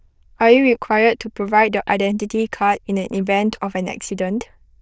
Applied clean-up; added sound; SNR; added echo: neural diffusion model UNIVERSE++.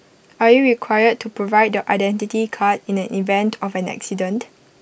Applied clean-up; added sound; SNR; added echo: none; none; none; none.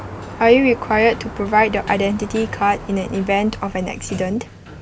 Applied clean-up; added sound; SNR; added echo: none; Sliding door; 13 dB; none.